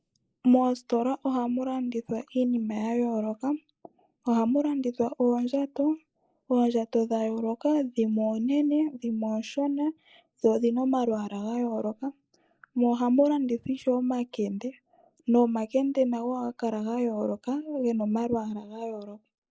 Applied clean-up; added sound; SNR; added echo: neural mask model Resemble Enhance denoiser.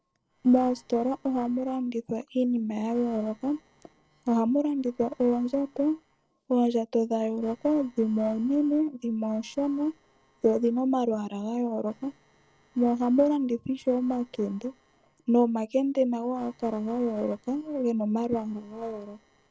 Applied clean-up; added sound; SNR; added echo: neural separator model SepFormer DNS4.